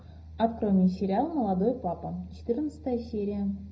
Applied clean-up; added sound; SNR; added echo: none; none; none; reverberation time 0.4 s.